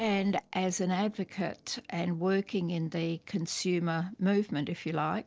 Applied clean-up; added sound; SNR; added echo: neural separator model SepFormer DNS4.